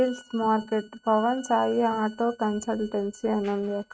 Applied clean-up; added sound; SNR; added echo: neural mask model RNNoise.